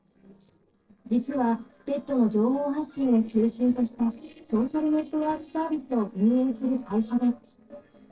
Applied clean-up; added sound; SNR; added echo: neural separator model SepFormer DNS4.